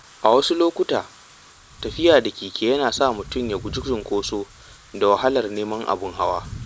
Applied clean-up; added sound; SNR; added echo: none; Wind / Rain; 17 dB; none.